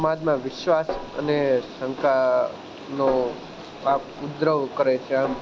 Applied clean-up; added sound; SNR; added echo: none; Snare drum; 14 dB; none.